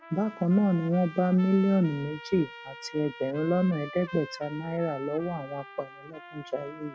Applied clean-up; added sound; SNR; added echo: none; Trumpet; 17 dB; none.